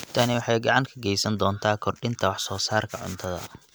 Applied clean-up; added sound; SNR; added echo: none; none; none; none.